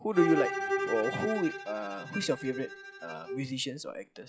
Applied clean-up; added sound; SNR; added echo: classical method log-MMSE.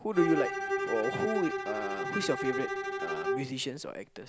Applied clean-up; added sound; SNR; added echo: none; Bowed string instrument; 1 dB; none.